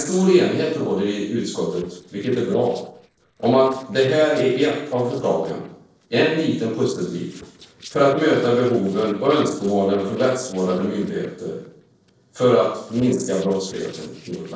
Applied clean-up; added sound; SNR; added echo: neural separator model SepFormer DNS4.